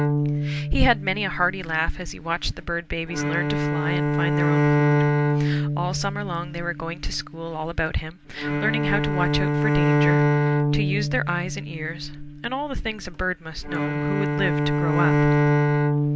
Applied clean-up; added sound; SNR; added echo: none; Bowed string instrument; -4 dB; none.